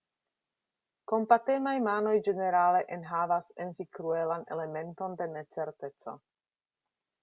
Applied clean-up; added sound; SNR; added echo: none; none; none; none.